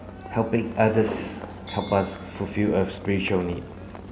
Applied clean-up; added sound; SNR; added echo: none; Livestock, farm animals, working animals; 17 dB; none.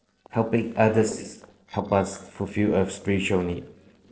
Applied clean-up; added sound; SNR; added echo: neural separator model SepFormer DNS4.